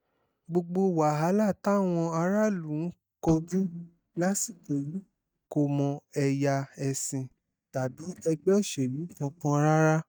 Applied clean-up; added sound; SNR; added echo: neural mask model DeepFilterNet 3.